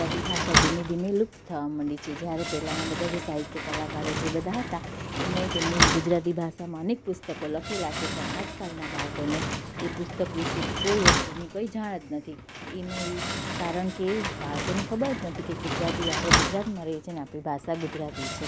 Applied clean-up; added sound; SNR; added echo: none; Slam; -1 dB; none.